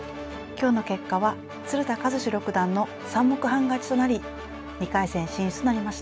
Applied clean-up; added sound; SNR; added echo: none; none; none; none.